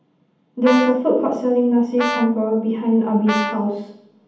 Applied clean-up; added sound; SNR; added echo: none; Brass instrument; 9 dB; reverberation time 0.8 s.